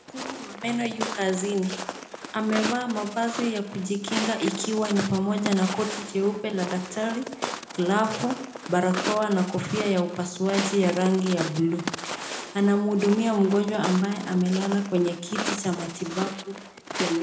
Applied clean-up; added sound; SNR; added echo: none; Walk, footsteps; 9 dB; reverberation time 0.8 s.